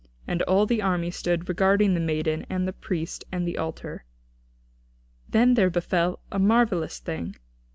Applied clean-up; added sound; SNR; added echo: none; none; none; none.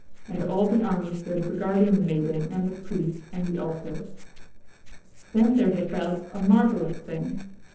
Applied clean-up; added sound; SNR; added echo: neural separator model SepFormer DNS4.